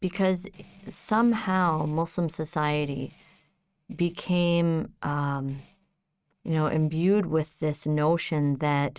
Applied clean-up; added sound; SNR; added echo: neural mask model RNNoise.